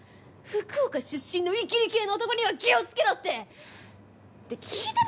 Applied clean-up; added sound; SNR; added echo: none; none; none; none.